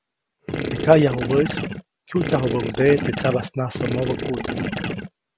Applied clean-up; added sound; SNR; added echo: none; Gurgling / Liquid; 5 dB; none.